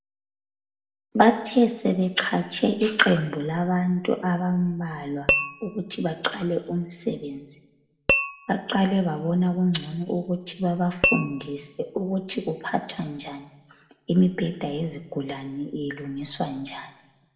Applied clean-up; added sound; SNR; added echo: none; Tap / Glass; 3 dB; reverberation time 0.8 s.